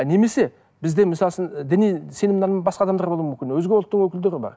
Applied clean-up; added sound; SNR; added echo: none; none; none; none.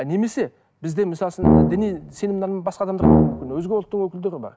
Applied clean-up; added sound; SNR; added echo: none; Brass instrument; -5 dB; none.